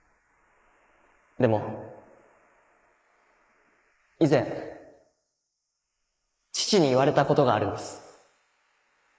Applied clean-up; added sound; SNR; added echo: neural mask model Resemble Enhance denoiser.